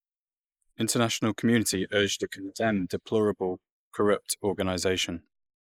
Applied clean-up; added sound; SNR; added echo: neural mask model Resemble Enhance denoiser.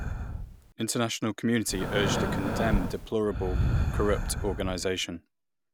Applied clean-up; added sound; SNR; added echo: none; Breathing; 0 dB; none.